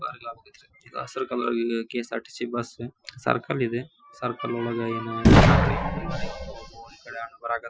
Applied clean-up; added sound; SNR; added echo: classical method Wiener filter.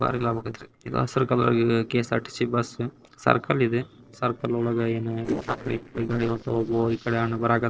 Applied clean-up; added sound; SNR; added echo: neural separator model SepFormer DNS4.